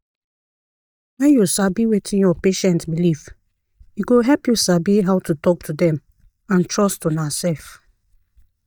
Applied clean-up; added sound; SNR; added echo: neural mask model DeepFilterNet 3.